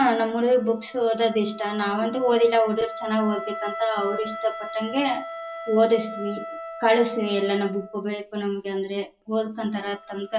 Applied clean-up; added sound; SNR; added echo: none; Wind instrument, woodwind instrument; 12 dB; reverberation time 0.1 s.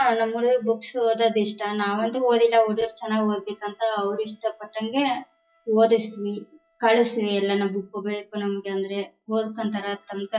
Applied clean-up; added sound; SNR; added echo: classical method WPE with log-MMSE.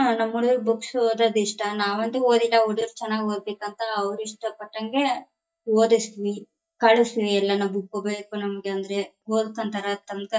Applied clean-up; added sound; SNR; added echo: neural mask model DeepFilterNet 3.